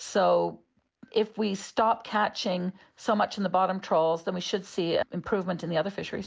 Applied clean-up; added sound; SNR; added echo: none; none; none; none.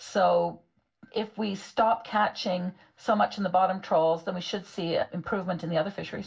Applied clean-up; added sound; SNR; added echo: none; none; none; reverberation time 0.2 s.